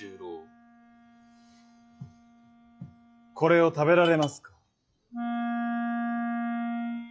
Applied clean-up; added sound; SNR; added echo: classical method log-MMSE.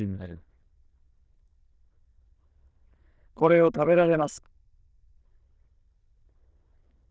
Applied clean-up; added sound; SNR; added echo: neural diffusion model UNIVERSE++.